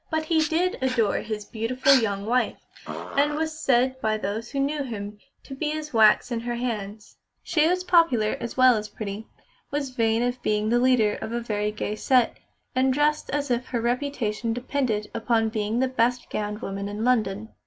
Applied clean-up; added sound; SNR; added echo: none; Dog; 9 dB; none.